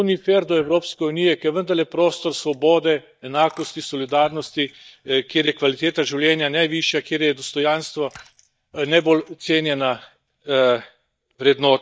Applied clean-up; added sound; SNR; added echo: neural mask model DeepFilterNet 3.